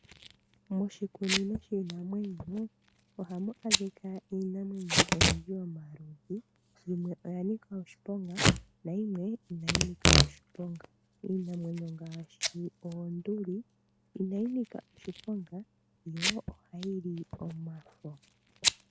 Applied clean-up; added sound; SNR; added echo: none; Packing tape, duct tape / Tearing; -3 dB; none.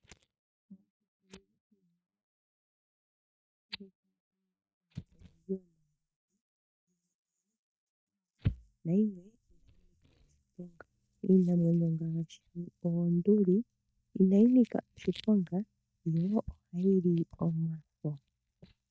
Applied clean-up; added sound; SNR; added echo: neural mask model DeepFilterNet 3.